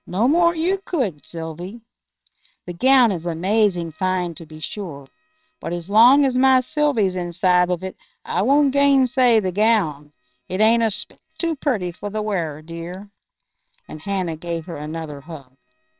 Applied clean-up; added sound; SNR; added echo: neural separator model SepFormer WHAMR!.